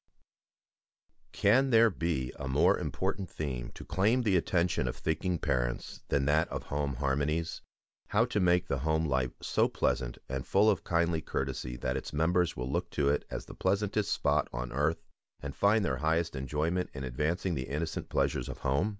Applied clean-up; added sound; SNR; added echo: none; none; none; none.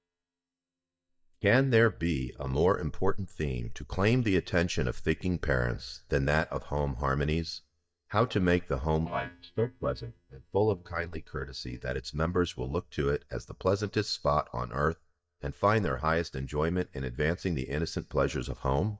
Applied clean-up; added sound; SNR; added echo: neural mask model DeepFilterNet 3.